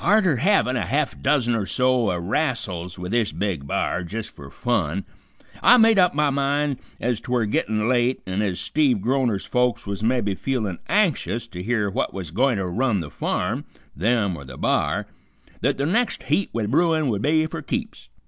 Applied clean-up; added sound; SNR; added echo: none; none; none; none.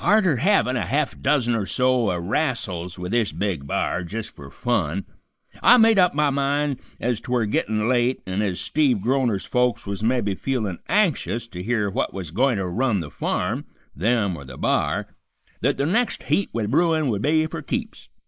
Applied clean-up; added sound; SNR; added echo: neural mask model Resemble Enhance denoiser.